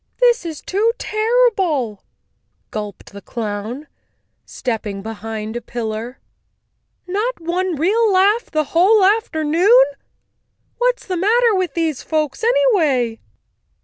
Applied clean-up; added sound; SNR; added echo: none; none; none; none.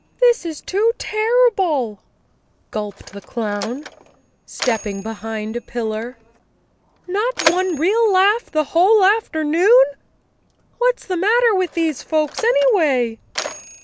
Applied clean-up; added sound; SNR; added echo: none; Mechanisms; 14 dB; none.